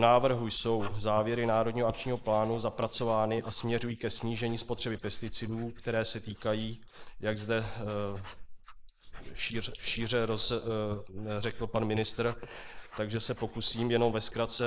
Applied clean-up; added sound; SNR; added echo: neural mask model Resemble Enhance denoiser.